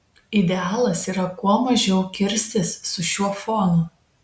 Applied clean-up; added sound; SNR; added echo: none; none; none; none.